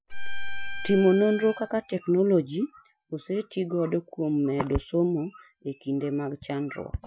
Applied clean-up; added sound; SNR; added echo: classical method Wiener filter.